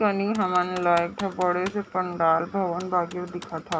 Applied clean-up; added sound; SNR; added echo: none; Computer keyboard; 18 dB; none.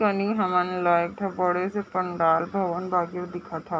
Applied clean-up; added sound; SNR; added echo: none; none; none; none.